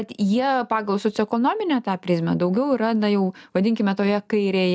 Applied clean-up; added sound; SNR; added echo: none; none; none; none.